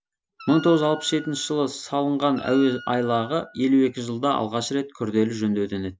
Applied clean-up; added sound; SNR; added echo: none; Wind instrument, woodwind instrument; 18 dB; none.